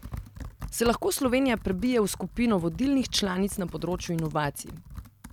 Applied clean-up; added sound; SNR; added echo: none; Computer keyboard; 14 dB; none.